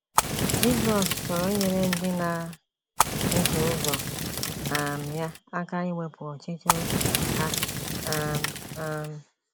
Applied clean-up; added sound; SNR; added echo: none; Fire; -2 dB; none.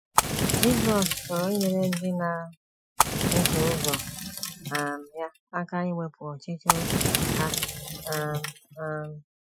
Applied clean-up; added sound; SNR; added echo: classical method Wiener filter.